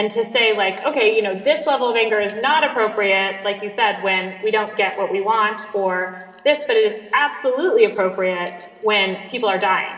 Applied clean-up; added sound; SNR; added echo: none; Bell; 9 dB; reverberation time 3.0 s.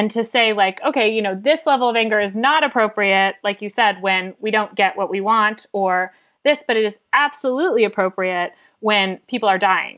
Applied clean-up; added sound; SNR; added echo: none; none; none; none.